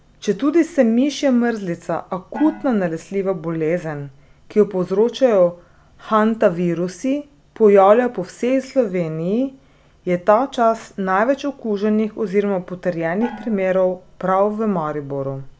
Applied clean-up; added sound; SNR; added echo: none; Gong; 20 dB; none.